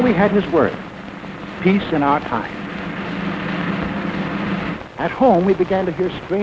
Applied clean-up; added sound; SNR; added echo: none; none; none; none.